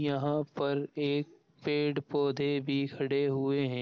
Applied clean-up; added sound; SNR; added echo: none; none; none; none.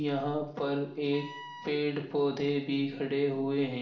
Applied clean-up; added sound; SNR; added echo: none; Wind instrument, woodwind instrument; 17 dB; reverberation time 0.6 s.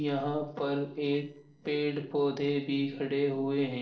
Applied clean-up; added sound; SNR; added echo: neural separator model SepFormer DNS4.